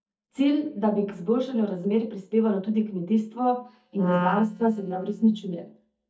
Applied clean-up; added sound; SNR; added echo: neural mask model DeepFilterNet 3.